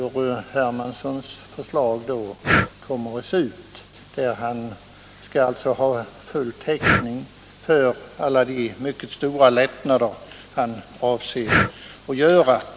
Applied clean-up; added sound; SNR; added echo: none; Breathing; 6 dB; none.